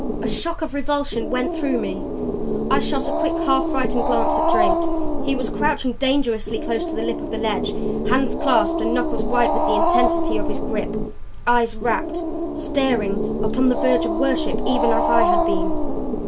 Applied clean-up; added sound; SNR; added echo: none; Growling; -3 dB; none.